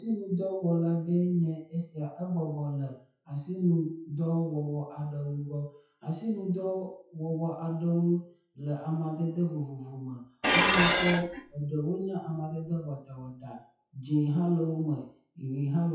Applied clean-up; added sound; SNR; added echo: classical method WPE with log-MMSE.